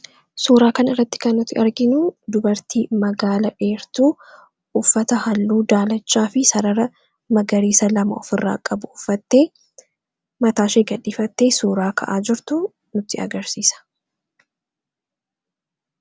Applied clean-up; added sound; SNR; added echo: none; none; none; none.